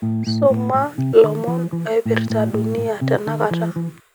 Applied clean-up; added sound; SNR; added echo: none; Bass guitar; 2 dB; none.